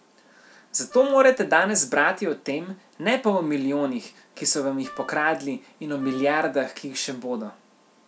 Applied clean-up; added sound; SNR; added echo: none; Wind instrument, woodwind instrument; 20 dB; none.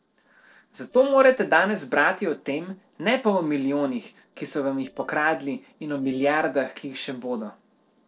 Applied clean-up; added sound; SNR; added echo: neural separator model SepFormer DNS4.